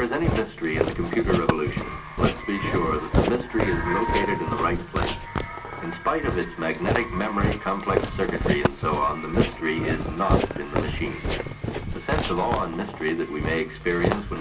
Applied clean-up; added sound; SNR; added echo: none; Walk, footsteps; 1 dB; reverberation time 0.2 s.